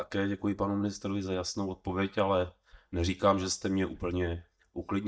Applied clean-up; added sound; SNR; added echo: neural mask model DeepFilterNet 3.